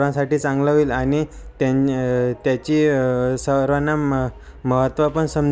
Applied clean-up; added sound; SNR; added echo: none; none; none; none.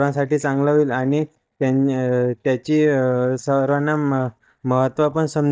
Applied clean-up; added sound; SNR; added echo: neural mask model DeepFilterNet 3.